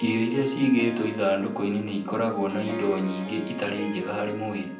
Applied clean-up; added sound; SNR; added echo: none; Harp; 12 dB; reverberation time 0.6 s.